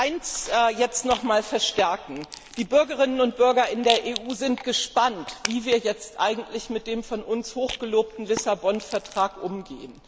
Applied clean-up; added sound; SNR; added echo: none; Rattle; 14 dB; none.